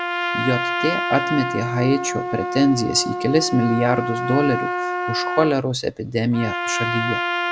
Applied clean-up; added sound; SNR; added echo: none; Trumpet; 3 dB; none.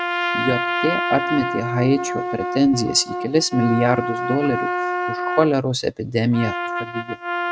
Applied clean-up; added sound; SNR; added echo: neural mask model RNNoise.